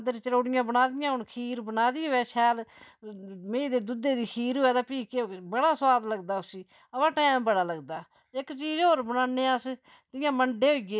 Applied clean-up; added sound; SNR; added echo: none; none; none; none.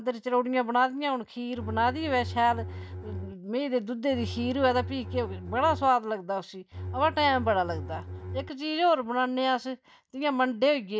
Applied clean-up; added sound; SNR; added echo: none; Bowed string instrument; 9 dB; none.